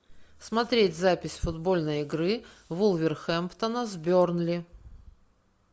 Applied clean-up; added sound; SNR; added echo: none; none; none; none.